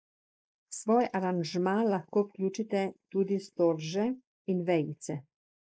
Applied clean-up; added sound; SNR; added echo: neural mask model Resemble Enhance denoiser.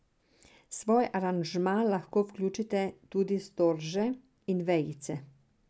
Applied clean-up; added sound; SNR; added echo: none; none; none; none.